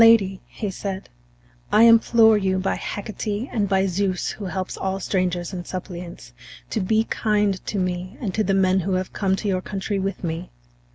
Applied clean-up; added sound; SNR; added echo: none; none; none; none.